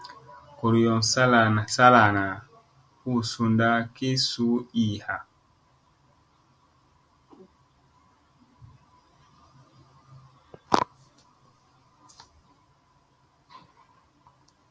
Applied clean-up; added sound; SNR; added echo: none; none; none; none.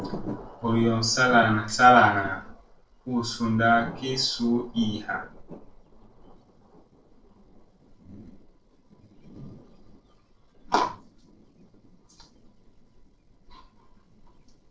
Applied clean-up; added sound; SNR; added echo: neural separator model SepFormer DNS4.